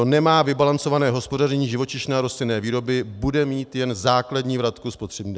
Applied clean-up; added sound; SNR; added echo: none; none; none; none.